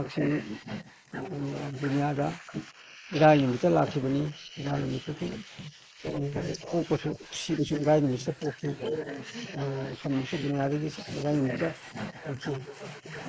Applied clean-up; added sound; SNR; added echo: neural mask model Resemble Enhance denoiser.